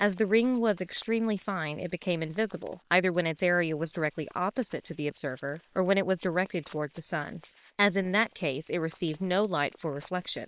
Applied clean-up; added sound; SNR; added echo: neural separator model SepFormer WHAM!.